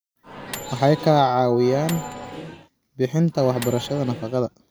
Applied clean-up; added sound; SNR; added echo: none; Microwave oven + Wind instrument, woodwind instrument; 13 dB; none.